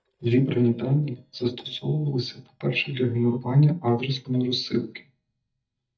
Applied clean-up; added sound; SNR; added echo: neural mask model DeepFilterNet 3.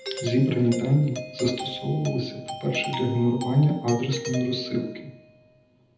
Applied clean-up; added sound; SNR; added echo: none; Doorbell; 11 dB; reverberation time 0.8 s.